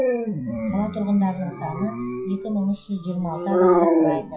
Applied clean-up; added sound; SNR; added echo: classical method WPE with log-MMSE.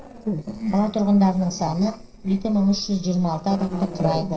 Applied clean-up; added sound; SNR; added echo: neural separator model SepFormer DNS4.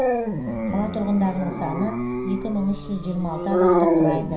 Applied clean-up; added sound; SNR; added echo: none; Dog; -2 dB; reverberation time 0.5 s.